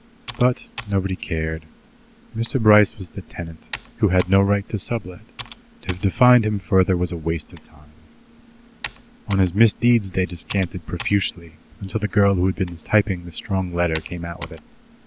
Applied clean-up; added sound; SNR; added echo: none; Computer keyboard; 18 dB; none.